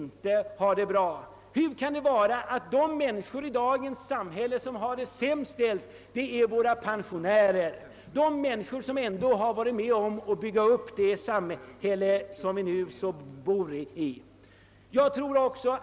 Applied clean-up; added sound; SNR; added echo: none; none; none; none.